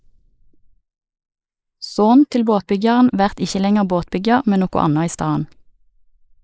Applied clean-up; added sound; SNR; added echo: neural mask model Resemble Enhance denoiser.